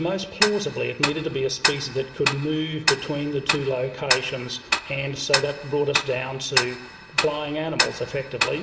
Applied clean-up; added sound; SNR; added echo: none; Tick-tock; 1 dB; reverberation time 0.9 s.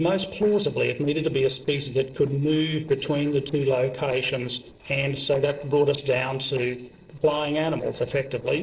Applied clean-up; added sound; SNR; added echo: neural separator model SepFormer DNS4.